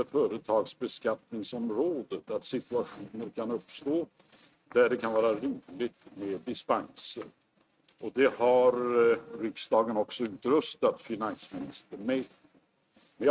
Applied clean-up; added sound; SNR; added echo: neural mask model RNNoise.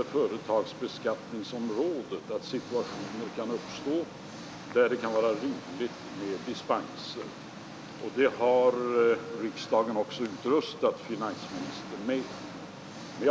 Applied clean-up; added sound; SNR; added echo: none; Engine; 13 dB; none.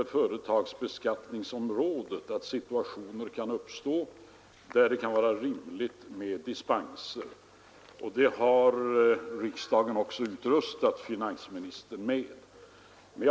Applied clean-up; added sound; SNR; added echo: none; none; none; none.